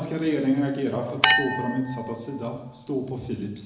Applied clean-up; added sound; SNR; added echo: none; Chink, clink; 0 dB; reverberation time 1.0 s.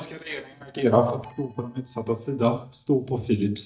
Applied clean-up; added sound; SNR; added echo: neural mask model DeepFilterNet 3.